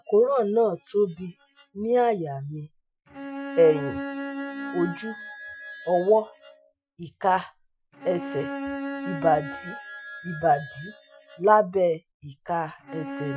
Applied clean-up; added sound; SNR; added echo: classical method Wiener filter.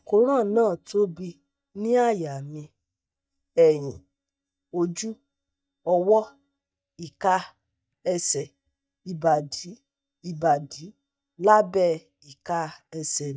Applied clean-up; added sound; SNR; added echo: neural mask model DeepFilterNet 3.